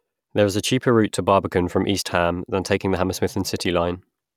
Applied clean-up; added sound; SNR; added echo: none; none; none; none.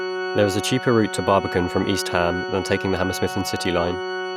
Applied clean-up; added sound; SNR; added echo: none; Organ; 6 dB; none.